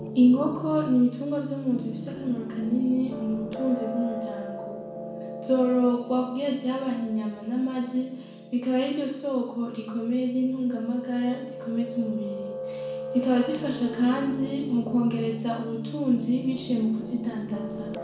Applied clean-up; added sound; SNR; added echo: none; Piano; 9 dB; reverberation time 0.7 s.